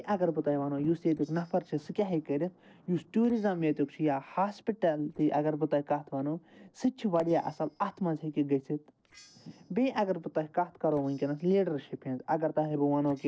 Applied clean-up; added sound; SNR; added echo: neural separator model SepFormer DNS4.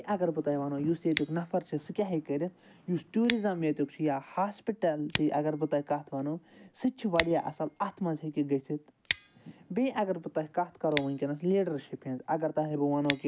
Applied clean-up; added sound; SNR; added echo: none; Scissors; 8 dB; none.